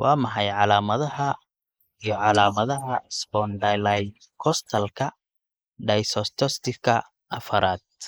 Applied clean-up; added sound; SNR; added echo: neural mask model Resemble Enhance denoiser.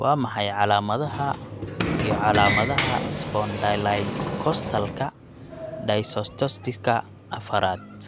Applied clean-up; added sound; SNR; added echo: none; Sliding door; 4 dB; none.